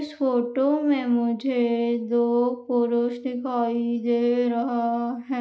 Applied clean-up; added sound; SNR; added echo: none; none; none; none.